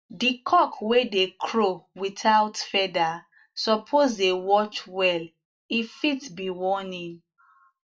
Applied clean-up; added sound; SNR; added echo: none; none; none; reverberation time 0.2 s.